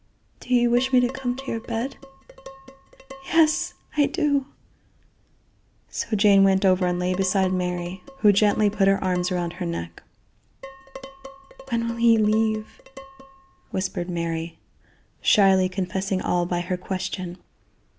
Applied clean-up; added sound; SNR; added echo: none; Dishes, pots, and pans; 17 dB; none.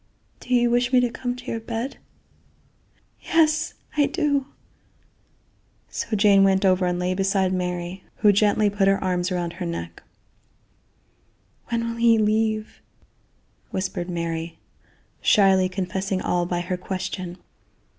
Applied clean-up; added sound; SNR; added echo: none; none; none; none.